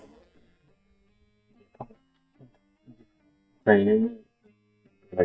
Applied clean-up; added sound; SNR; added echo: neural mask model DeepFilterNet 3.